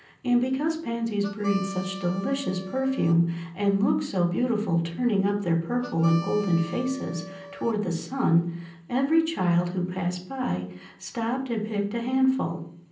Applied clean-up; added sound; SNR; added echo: none; Harmonica; 15 dB; reverberation time 0.6 s.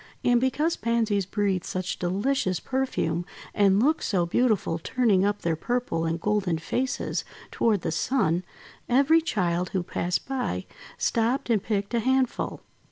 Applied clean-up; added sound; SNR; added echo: none; none; none; none.